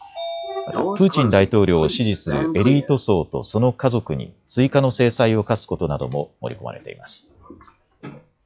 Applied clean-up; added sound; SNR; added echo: classical method log-MMSE.